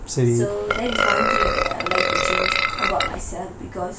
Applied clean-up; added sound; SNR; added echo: none; Burping, eructation; -4 dB; none.